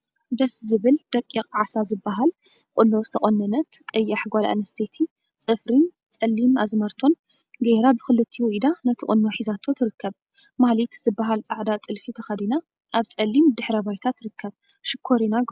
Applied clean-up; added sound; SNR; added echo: none; none; none; none.